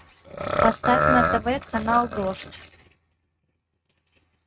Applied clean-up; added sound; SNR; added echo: neural mask model RNNoise.